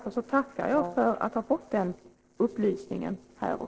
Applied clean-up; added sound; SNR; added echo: neural separator model SepFormer DNS4.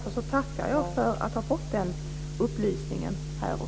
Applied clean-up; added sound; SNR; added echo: none; Brass instrument; 10 dB; none.